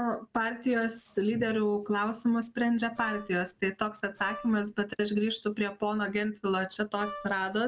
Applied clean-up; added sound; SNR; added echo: none; Wind instrument, woodwind instrument; 13 dB; none.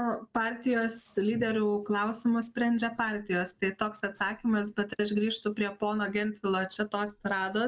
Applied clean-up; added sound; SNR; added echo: neural mask model Resemble Enhance denoiser.